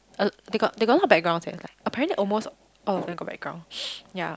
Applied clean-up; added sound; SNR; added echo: none; none; none; none.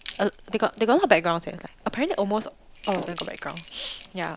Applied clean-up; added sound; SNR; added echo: none; Keys jangling; 14 dB; none.